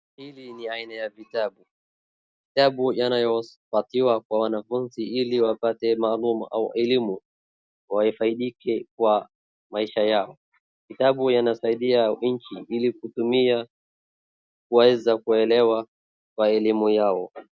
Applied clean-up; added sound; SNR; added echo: none; none; none; none.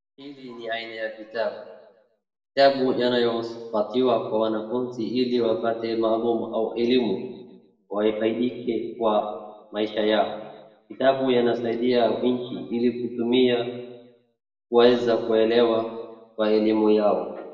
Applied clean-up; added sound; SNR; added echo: none; none; none; reverberation time 1.0 s.